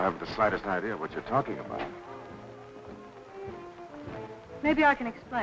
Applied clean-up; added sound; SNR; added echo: none; none; none; none.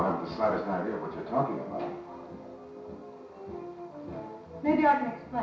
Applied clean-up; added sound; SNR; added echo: none; none; none; reverberation time 0.6 s.